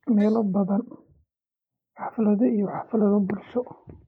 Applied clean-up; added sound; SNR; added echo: neural mask model Resemble Enhance denoiser.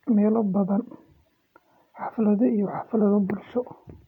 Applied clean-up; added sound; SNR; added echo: none; none; none; none.